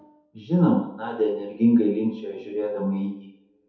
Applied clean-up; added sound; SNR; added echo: none; none; none; reverberation time 0.8 s.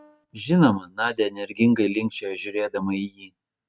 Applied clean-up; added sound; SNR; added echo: none; none; none; none.